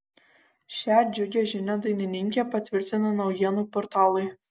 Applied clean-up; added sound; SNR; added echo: none; none; none; none.